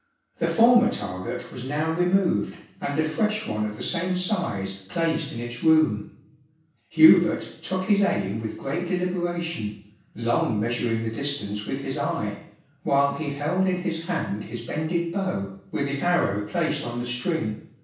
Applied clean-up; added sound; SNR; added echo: none; none; none; reverberation time 0.7 s.